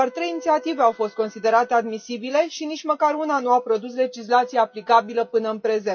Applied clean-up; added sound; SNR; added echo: classical method WPE with log-MMSE.